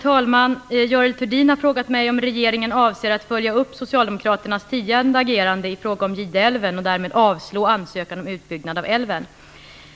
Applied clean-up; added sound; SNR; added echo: none; none; none; none.